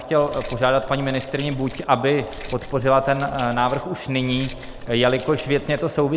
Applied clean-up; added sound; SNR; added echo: none; Keys jangling; 14 dB; none.